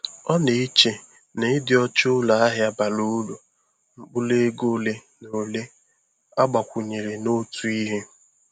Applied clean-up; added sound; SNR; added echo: none; none; none; none.